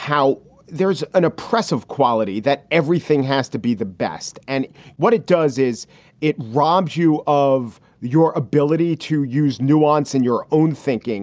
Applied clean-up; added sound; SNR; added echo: none; none; none; none.